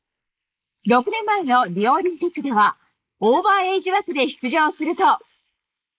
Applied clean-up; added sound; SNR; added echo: neural mask model Resemble Enhance denoiser.